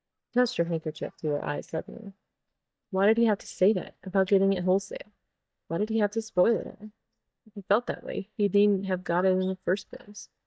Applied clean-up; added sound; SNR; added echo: neural mask model DeepFilterNet 3.